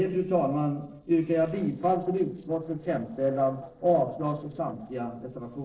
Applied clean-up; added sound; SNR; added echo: neural separator model SepFormer DNS4.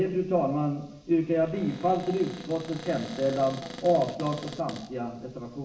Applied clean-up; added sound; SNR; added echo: none; Cupboard open or close; 14 dB; reverberation time 0.7 s.